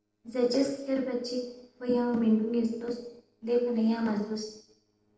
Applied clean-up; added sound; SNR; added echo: neural separator model SepFormer DNS4.